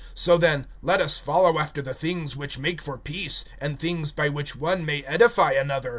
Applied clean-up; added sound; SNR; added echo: none; none; none; none.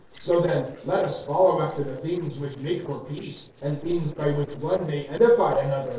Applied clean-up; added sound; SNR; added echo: neural separator model SepFormer DNS4.